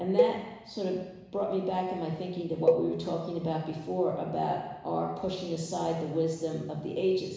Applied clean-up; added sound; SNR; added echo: none; Cowbell; 1 dB; reverberation time 1.0 s.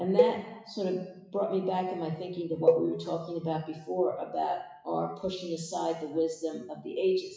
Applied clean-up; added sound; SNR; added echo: classical method WPE with log-MMSE.